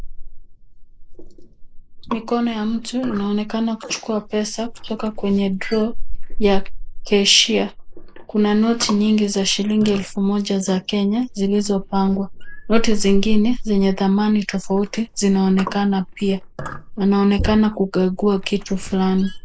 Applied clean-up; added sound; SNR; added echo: neural mask model Resemble Enhance denoiser.